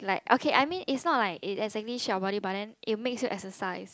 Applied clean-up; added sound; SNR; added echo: none; none; none; none.